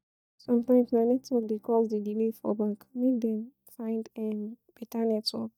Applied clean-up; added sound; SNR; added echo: neural mask model DeepFilterNet 3.